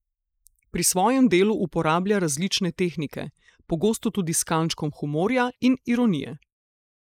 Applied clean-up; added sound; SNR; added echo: neural mask model Resemble Enhance denoiser.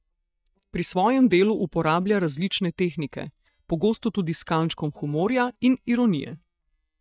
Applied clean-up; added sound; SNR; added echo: neural mask model DeepFilterNet 3.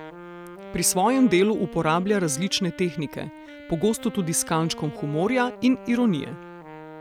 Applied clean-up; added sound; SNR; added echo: none; Wind instrument, woodwind instrument; 15 dB; none.